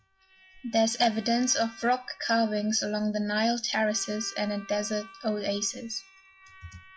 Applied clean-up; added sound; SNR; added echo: classical method WPE with log-MMSE.